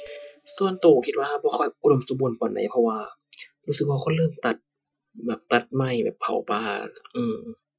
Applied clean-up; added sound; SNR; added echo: classical method Wiener filter.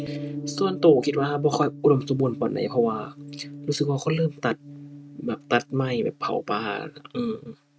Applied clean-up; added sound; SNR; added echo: neural mask model RNNoise.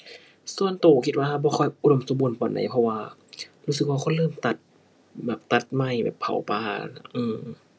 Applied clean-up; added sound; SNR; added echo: none; none; none; none.